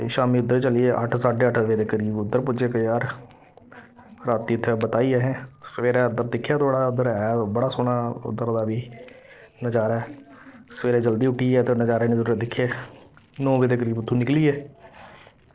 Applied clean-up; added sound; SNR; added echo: neural separator model SepFormer DNS4.